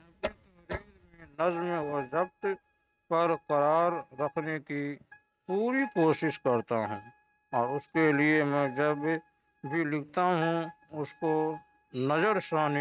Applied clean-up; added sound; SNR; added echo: neural mask model RNNoise.